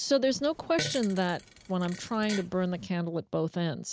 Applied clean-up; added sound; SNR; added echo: none; Fart; 13 dB; none.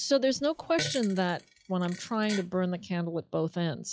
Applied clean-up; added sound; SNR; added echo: classical method log-MMSE.